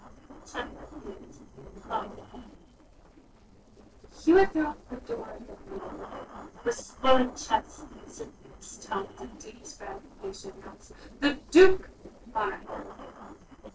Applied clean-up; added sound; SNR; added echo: neural separator model SepFormer DNS4.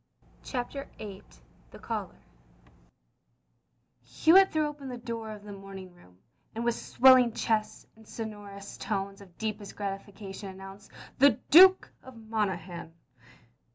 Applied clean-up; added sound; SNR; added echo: none; none; none; none.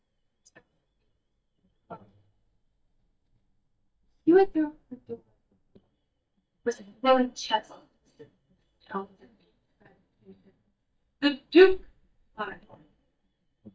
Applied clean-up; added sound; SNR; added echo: neural mask model DeepFilterNet 3.